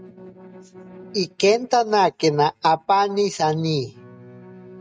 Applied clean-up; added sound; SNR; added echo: neural mask model RNNoise.